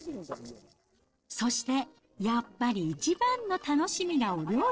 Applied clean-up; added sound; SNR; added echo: neural separator model SepFormer DNS4.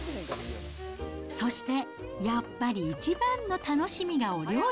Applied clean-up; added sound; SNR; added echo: none; none; none; none.